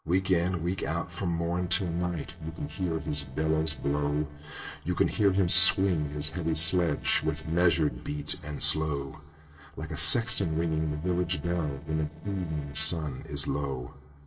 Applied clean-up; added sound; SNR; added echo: neural separator model SepFormer DNS4.